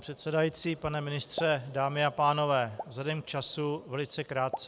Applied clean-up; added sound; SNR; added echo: none; Explosion; 17 dB; none.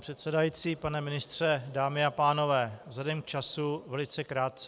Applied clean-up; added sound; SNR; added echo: none; none; none; none.